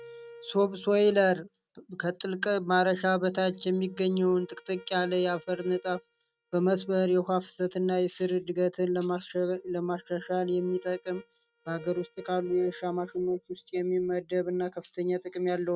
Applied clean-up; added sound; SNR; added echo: neural mask model RNNoise.